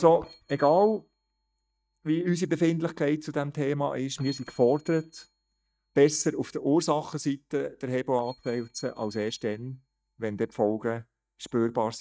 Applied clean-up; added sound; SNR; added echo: neural mask model DeepFilterNet 3.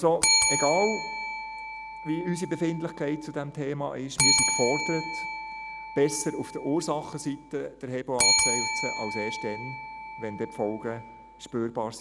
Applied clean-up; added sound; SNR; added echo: none; Bell; -1 dB; none.